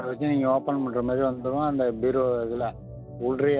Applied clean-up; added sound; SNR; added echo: none; Organ; 15 dB; none.